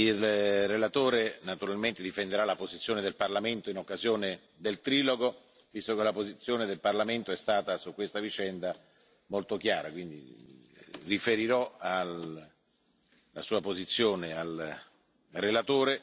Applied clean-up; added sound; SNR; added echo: none; none; none; none.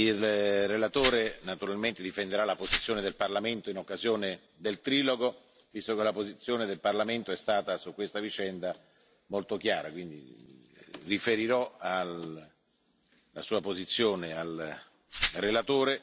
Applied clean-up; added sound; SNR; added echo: none; Glass; 6 dB; none.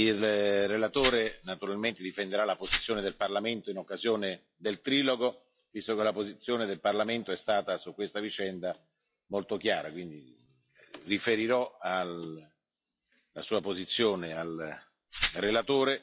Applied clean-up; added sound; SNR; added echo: classical method log-MMSE.